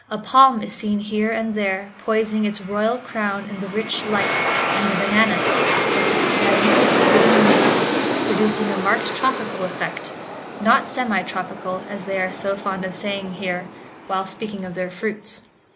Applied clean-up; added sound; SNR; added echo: none; Aircraft; 0 dB; none.